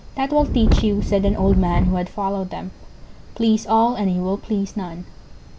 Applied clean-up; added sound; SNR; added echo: none; Wind; -1 dB; none.